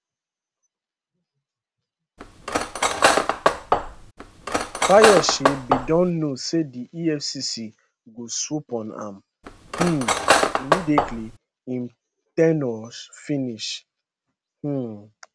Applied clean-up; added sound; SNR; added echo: none; Cutlery, silverware; -4 dB; none.